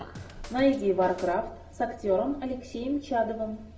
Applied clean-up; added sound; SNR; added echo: none; Scratching (performance technique); 18 dB; reverberation time 0.6 s.